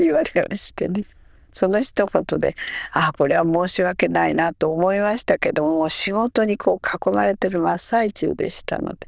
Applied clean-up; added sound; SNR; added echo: neural diffusion model UNIVERSE++.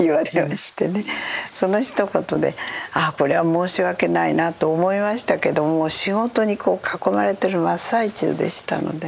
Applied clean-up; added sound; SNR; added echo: neural mask model Resemble Enhance denoiser.